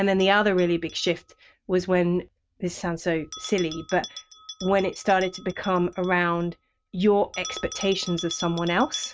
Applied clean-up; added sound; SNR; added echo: neural mask model RNNoise.